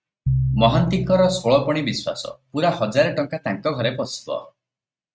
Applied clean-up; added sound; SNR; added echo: neural mask model RNNoise.